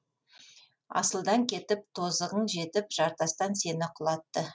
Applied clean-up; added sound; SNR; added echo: none; none; none; none.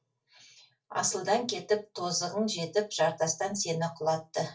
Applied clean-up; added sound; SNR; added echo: none; none; none; reverberation time 0.2 s.